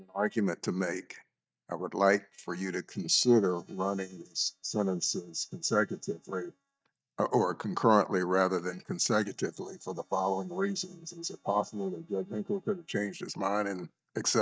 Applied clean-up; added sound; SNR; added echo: neural mask model DeepFilterNet 3.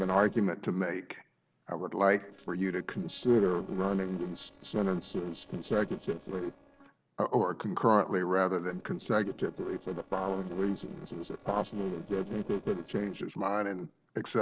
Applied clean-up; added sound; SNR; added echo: neural separator model SepFormer DNS4.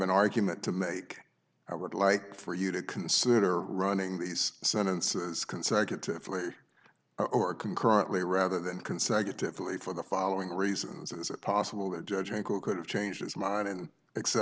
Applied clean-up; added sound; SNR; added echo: none; none; none; none.